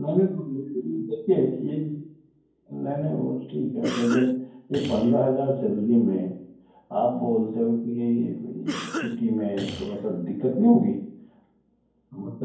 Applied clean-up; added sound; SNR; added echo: none; Cough; 10 dB; reverberation time 0.9 s.